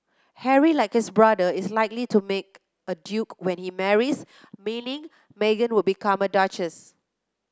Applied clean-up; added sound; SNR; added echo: none; none; none; none.